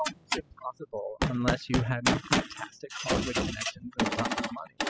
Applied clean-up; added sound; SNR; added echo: classical method spectral subtraction.